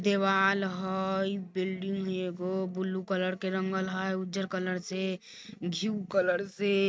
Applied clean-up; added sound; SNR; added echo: neural mask model RNNoise.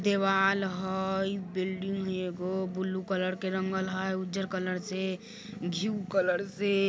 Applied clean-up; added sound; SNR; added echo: none; Purr; 15 dB; none.